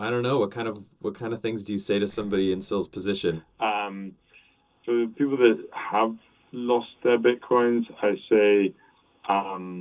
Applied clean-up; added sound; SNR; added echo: neural separator model SepFormer DNS4.